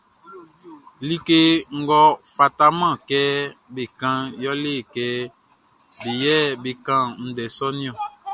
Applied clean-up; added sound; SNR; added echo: none; none; none; none.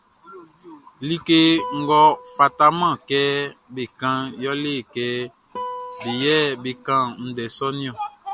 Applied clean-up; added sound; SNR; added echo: none; Guitar; 18 dB; none.